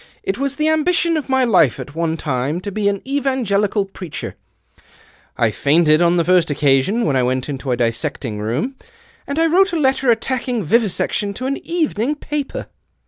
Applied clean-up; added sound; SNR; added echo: none; none; none; none.